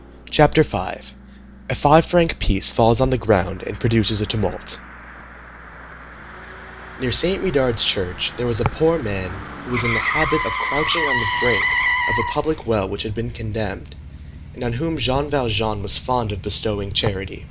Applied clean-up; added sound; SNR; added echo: none; Motor vehicle (road); 8 dB; none.